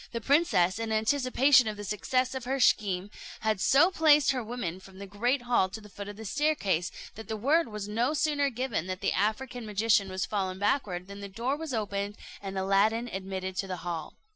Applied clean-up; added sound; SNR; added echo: none; none; none; none.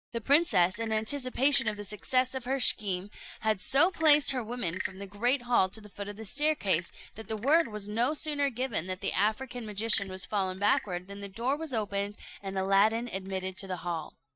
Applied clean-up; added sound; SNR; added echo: neural mask model DeepFilterNet 3.